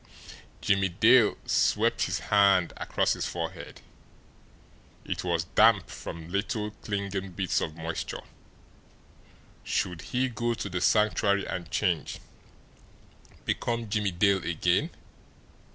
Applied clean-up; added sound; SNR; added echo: none; none; none; none.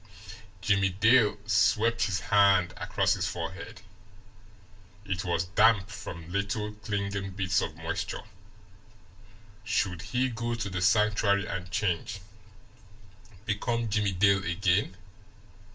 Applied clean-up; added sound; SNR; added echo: none; none; none; reverberation time 0.2 s.